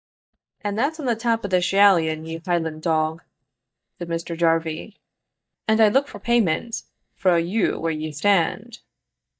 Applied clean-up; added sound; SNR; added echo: neural mask model DeepFilterNet 3.